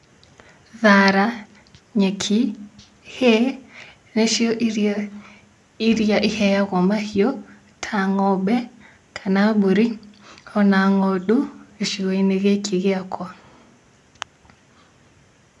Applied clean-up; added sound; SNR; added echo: none; none; none; none.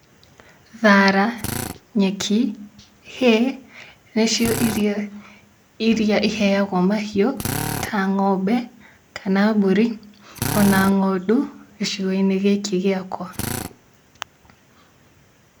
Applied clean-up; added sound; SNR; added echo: none; Drill; 13 dB; none.